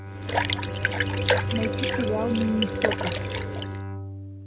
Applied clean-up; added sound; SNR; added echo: none; Liquid + Bowed string instrument; -5 dB; none.